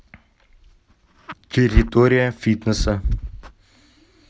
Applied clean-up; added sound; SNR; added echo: none; none; none; none.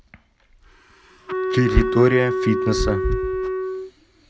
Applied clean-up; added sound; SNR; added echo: none; Wind instrument, woodwind instrument; 2 dB; none.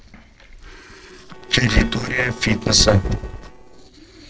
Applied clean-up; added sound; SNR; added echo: neural separator model SepFormer DNS4.